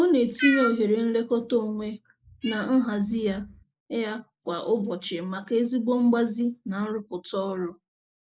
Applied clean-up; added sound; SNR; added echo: neural mask model Resemble Enhance denoiser.